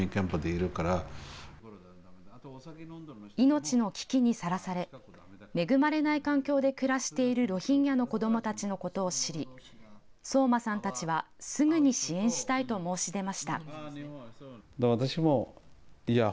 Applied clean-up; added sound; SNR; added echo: none; none; none; none.